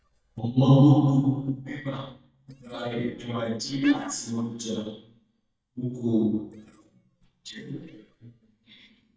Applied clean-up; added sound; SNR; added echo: neural mask model DeepFilterNet 3.